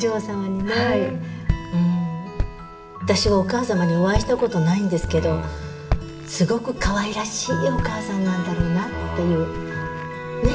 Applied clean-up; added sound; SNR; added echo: none; Walk, footsteps; 8 dB; reverberation time 1.4 s.